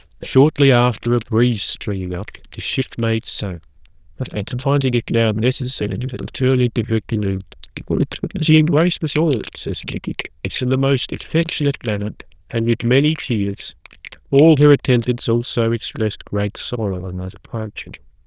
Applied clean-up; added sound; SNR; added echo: neural diffusion model UNIVERSE++.